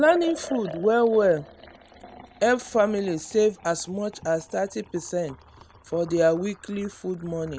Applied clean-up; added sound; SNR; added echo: none; Liquid; 17 dB; none.